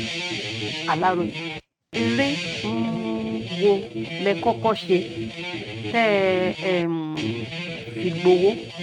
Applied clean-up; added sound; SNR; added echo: neural mask model RNNoise.